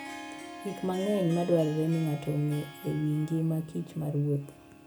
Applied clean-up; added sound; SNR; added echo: none; Harp; 15 dB; none.